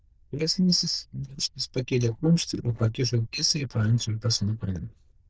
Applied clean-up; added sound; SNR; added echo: neural diffusion model UNIVERSE++.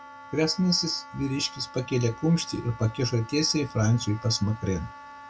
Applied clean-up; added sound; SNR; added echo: none; Wind instrument, woodwind instrument; 18 dB; none.